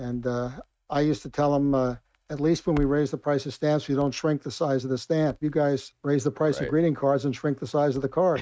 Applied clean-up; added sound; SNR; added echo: neural mask model RNNoise.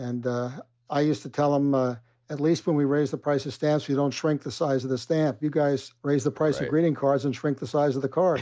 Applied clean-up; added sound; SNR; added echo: none; none; none; none.